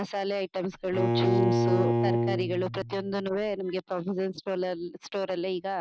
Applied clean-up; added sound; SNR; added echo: none; Bowed string instrument; -3 dB; none.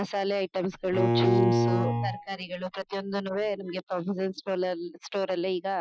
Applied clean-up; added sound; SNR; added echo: classical method Wiener filter.